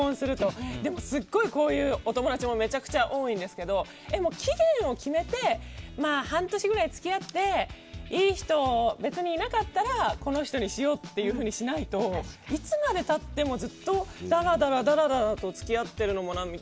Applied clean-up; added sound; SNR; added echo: none; none; none; none.